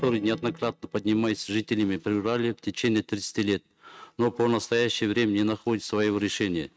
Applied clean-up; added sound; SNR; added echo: neural mask model RNNoise.